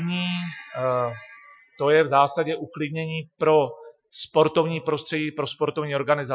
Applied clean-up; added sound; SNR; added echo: classical method Wiener filter.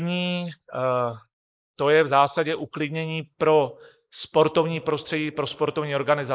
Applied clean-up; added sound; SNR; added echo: neural mask model Resemble Enhance denoiser.